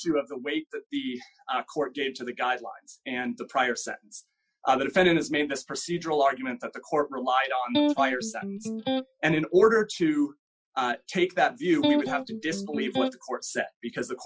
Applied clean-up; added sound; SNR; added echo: classical method Wiener filter.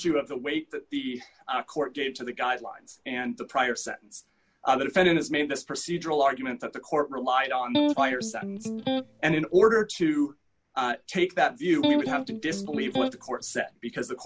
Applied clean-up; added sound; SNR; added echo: none; Electric guitar; 1 dB; none.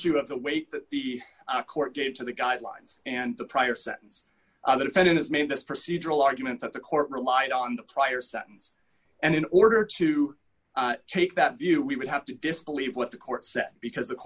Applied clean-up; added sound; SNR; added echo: none; none; none; none.